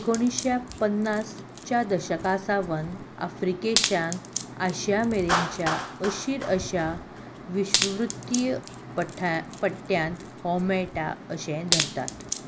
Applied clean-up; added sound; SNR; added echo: none; Clapping + Wood; 6 dB; none.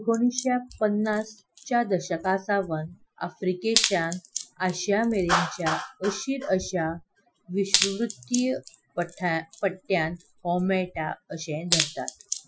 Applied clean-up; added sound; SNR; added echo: classical method Wiener filter.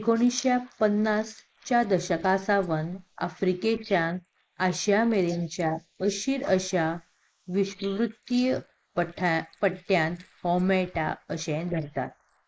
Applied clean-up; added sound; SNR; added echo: neural mask model Resemble Enhance denoiser.